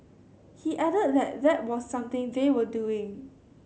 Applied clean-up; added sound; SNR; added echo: none; none; none; none.